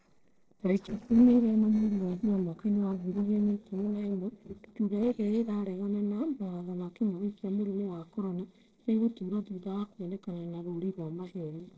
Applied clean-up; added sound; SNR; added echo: neural separator model SepFormer DNS4.